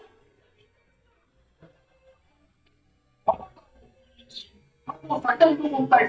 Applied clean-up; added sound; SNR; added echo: neural mask model DeepFilterNet 3.